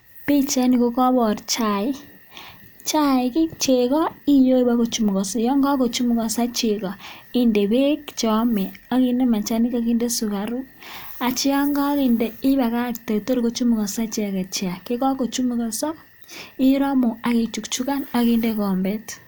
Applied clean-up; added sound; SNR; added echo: none; none; none; none.